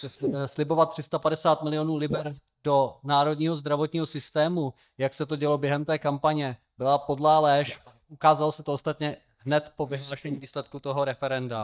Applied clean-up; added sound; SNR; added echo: neural mask model DeepFilterNet 3.